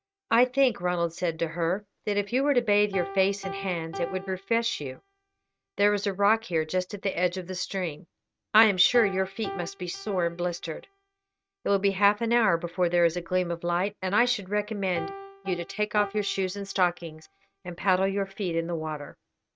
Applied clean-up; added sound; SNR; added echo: neural mask model RNNoise.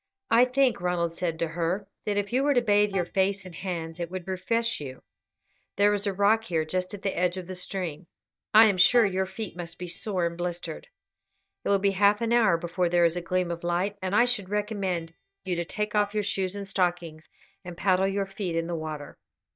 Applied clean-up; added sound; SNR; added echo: neural mask model DeepFilterNet 3.